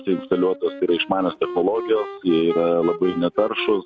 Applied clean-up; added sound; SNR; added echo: none; Wind instrument, woodwind instrument; 12 dB; none.